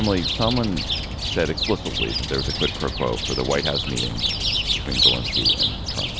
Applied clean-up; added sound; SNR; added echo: none; Chirp, tweet; -2 dB; none.